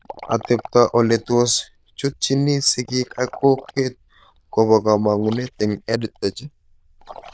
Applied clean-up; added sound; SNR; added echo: neural diffusion model UNIVERSE++.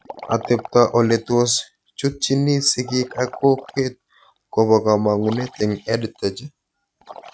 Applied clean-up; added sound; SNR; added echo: none; Liquid; 20 dB; none.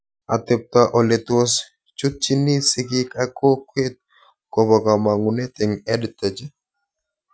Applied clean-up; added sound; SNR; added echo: none; none; none; none.